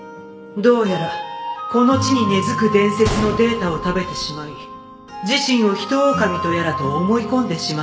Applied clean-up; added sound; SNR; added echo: none; Gunshot, gunfire; 16 dB; none.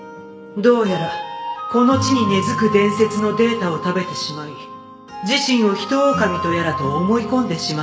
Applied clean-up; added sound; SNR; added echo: none; none; none; none.